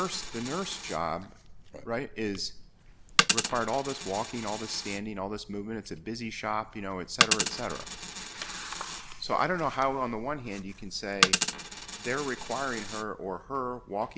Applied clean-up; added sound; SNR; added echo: none; Coin (dropping); 1 dB; none.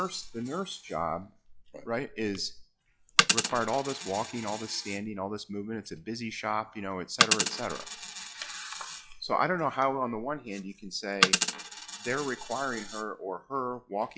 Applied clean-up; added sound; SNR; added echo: classical method log-MMSE.